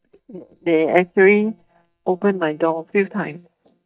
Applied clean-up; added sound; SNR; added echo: neural mask model DeepFilterNet 3.